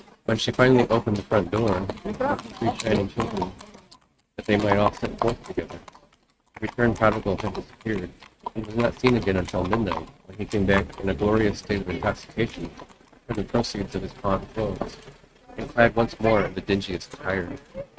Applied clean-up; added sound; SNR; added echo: neural mask model RNNoise.